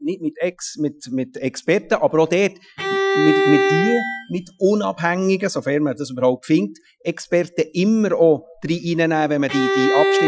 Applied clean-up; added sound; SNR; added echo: classical method Wiener filter.